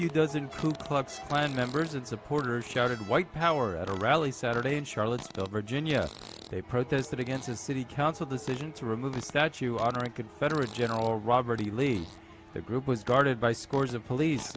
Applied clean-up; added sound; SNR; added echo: none; Fart; 19 dB; none.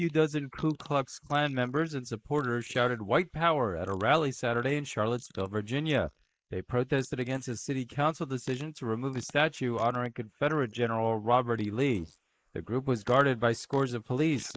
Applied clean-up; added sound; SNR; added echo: neural mask model Resemble Enhance denoiser.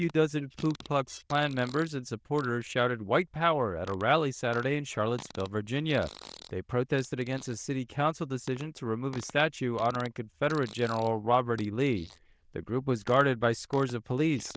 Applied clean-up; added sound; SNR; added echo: neural diffusion model UNIVERSE++.